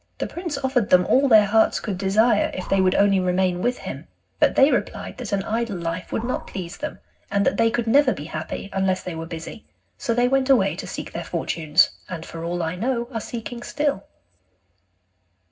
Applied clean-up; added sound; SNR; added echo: none; Breathing; 19 dB; reverberation time 0.4 s.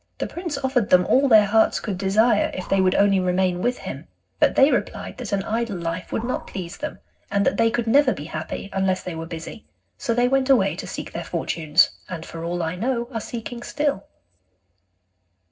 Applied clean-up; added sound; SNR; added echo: neural separator model SepFormer DNS4.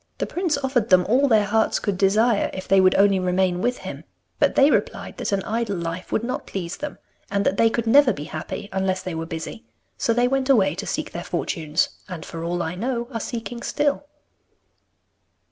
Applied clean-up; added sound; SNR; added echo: none; none; none; none.